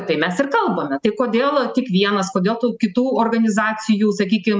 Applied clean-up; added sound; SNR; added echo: none; none; none; none.